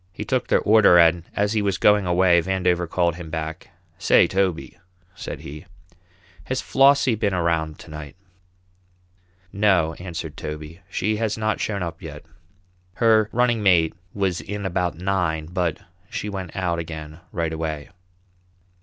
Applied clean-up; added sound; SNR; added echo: none; none; none; none.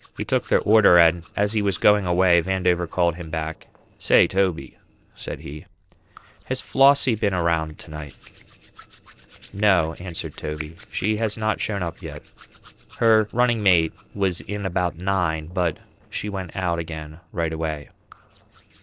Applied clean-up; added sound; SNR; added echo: neural separator model SepFormer DNS4.